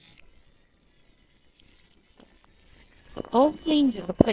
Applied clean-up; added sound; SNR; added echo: neural separator model SepFormer WHAMR!.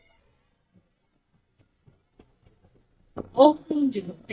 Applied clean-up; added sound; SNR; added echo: neural mask model DeepFilterNet 3.